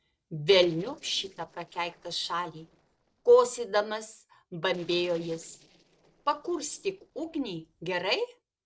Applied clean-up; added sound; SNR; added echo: neural separator model SepFormer DNS4.